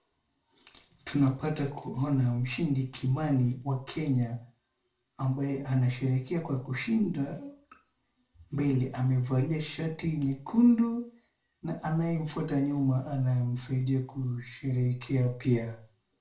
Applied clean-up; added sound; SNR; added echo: none; none; none; reverberation time 0.3 s.